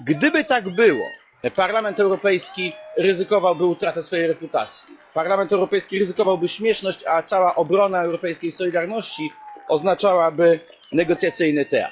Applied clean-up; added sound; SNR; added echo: classical method log-MMSE.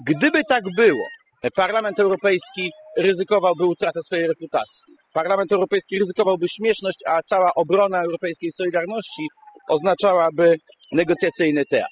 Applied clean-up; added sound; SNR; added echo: classical method spectral subtraction.